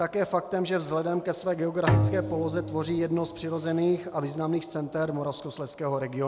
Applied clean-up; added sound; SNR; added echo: none; Bowed string instrument; 3 dB; none.